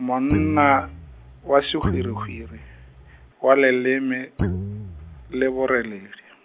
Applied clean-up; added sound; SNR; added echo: none; Guitar; 7 dB; none.